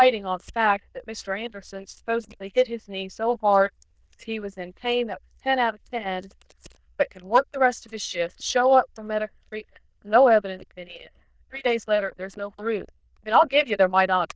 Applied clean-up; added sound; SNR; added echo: neural diffusion model UNIVERSE++.